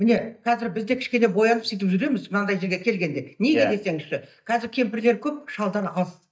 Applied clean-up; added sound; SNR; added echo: neural mask model DeepFilterNet 3.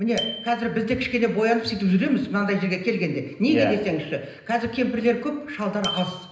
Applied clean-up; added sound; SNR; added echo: none; Bicycle bell; 16 dB; reverberation time 0.9 s.